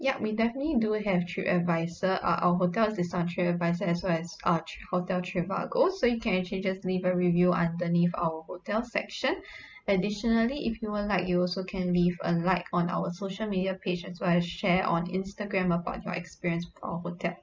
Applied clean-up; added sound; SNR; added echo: none; none; none; none.